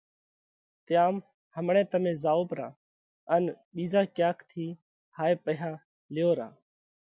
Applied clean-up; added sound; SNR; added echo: none; none; none; none.